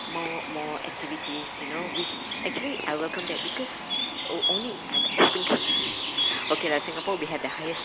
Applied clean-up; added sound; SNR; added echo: none; Bird; -1 dB; none.